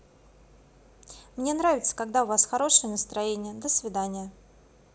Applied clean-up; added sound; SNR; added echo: none; none; none; none.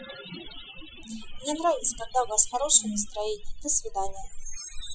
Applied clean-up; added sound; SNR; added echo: classical method Wiener filter.